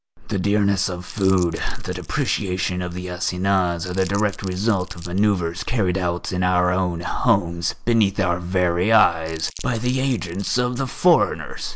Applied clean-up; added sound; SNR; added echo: neural mask model Resemble Enhance denoiser.